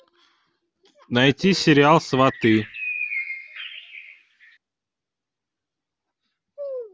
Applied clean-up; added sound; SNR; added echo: none; Bird; 10 dB; none.